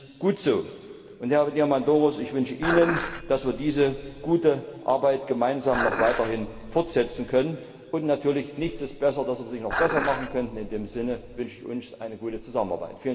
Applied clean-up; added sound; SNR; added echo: none; Dishes, pots, and pans; 6 dB; reverberation time 2.5 s.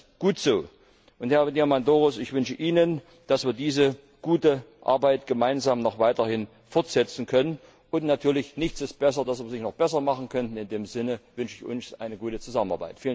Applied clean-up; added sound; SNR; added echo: none; none; none; none.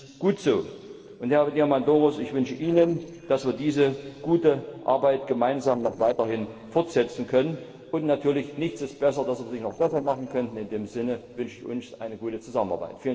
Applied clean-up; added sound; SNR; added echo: neural separator model SepFormer DNS4.